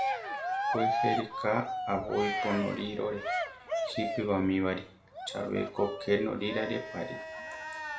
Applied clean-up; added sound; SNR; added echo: none; Cheering; 2 dB; reverberation time 0.4 s.